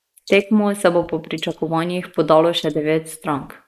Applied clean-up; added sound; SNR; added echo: neural mask model Resemble Enhance denoiser.